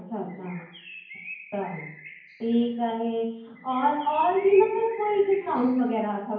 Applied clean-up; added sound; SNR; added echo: none; Bird; 19 dB; reverberation time 0.9 s.